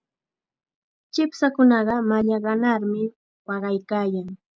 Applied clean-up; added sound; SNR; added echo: none; none; none; none.